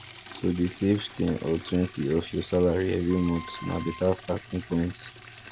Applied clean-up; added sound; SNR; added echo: none; Liquid + Wind instrument, woodwind instrument; 16 dB; none.